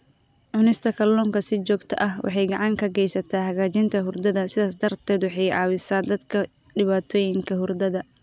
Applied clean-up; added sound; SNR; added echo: none; none; none; none.